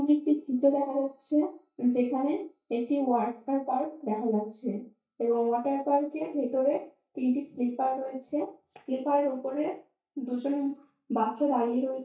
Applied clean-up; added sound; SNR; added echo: neural mask model DeepFilterNet 3.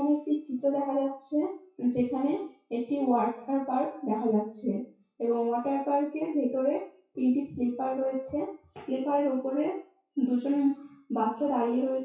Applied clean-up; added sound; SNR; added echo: classical method WPE with log-MMSE.